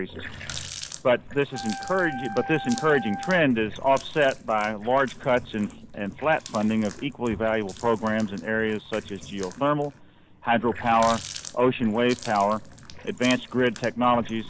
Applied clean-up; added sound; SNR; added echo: none; Water tap, faucet + Wind instrument, woodwind instrument; 14 dB; none.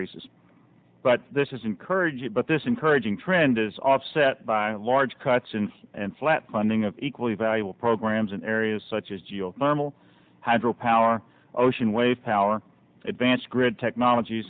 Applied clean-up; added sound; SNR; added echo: none; none; none; none.